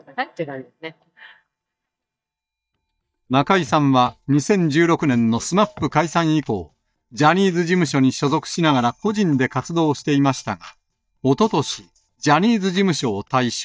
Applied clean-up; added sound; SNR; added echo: neural mask model DeepFilterNet 3.